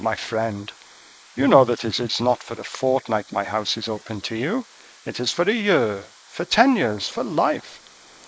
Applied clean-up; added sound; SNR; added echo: neural mask model Resemble Enhance denoiser.